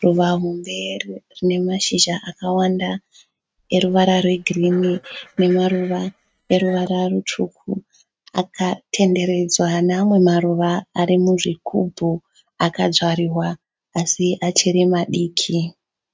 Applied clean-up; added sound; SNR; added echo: neural mask model RNNoise.